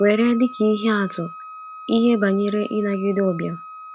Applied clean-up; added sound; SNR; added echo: none; Wind instrument, woodwind instrument; 16 dB; none.